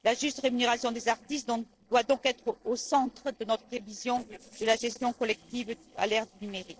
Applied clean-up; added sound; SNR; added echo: neural separator model SepFormer DNS4.